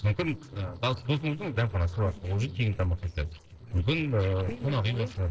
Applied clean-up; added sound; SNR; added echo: neural separator model SepFormer DNS4.